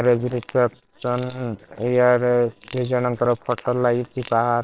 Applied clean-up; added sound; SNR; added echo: neural separator model SepFormer WHAMR!.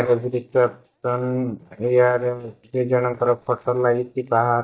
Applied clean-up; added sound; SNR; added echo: neural mask model DeepFilterNet 3.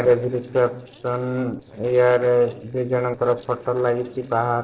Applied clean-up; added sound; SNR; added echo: neural separator model SepFormer DNS4.